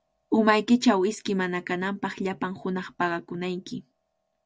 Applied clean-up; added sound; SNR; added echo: none; none; none; none.